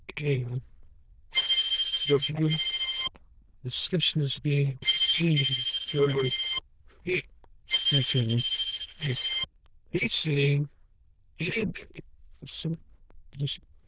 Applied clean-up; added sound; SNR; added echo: neural diffusion model UNIVERSE++.